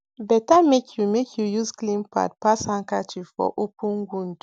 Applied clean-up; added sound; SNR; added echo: none; none; none; none.